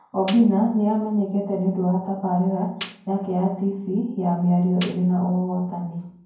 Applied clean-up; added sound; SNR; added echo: none; Snare drum; 20 dB; reverberation time 0.9 s.